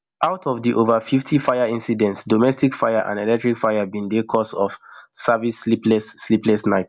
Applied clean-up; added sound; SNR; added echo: none; none; none; none.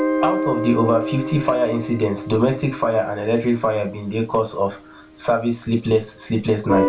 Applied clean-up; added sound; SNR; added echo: none; Guitar; 6 dB; reverberation time 0.3 s.